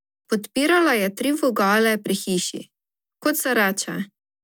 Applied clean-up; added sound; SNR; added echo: none; none; none; none.